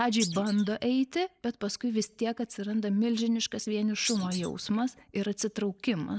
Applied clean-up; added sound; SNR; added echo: neural mask model Resemble Enhance denoiser.